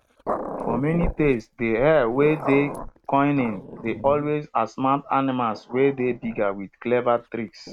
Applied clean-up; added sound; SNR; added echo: neural mask model RNNoise.